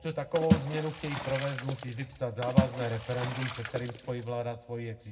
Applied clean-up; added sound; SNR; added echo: none; Water / Splash, splatter; 0 dB; reverberation time 0.3 s.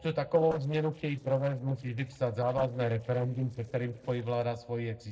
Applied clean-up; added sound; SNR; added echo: neural separator model SepFormer DNS4.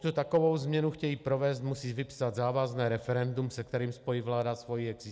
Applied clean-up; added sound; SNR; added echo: none; none; none; none.